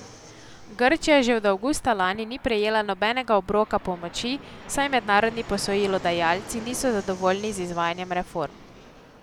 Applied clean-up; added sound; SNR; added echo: none; Fixed-wing aircraft, airplane; 18 dB; none.